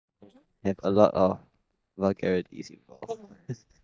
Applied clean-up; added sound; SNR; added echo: neural mask model DeepFilterNet 3.